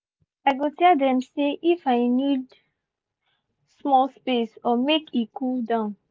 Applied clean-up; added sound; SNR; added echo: none; none; none; none.